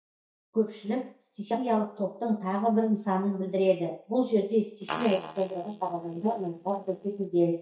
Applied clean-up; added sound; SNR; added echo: neural mask model DeepFilterNet 3.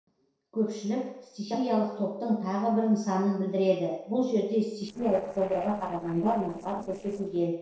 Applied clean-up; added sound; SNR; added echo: neural separator model SepFormer DNS4.